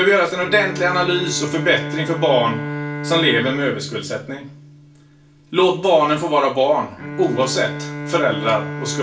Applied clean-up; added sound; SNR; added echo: none; Bowed string instrument; 10 dB; reverberation time 0.3 s.